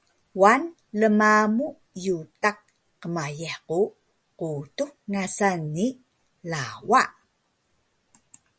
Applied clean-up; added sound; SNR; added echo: none; none; none; none.